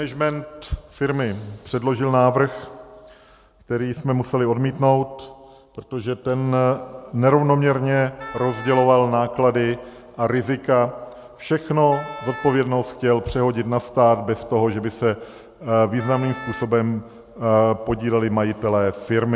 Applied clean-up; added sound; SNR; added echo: none; Wind instrument, woodwind instrument; 16 dB; none.